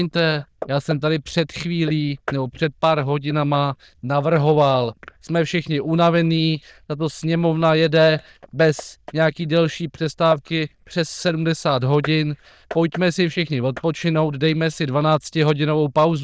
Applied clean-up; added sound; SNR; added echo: neural diffusion model UNIVERSE++.